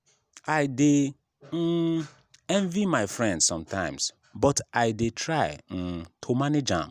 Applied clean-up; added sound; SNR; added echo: none; none; none; none.